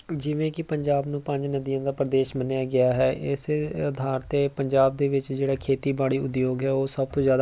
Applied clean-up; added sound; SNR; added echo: none; none; none; none.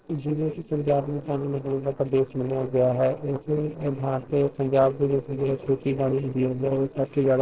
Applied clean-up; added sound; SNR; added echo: neural separator model SepFormer DNS4.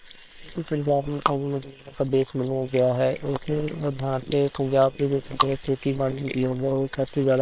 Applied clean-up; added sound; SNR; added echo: neural separator model SepFormer WHAM!.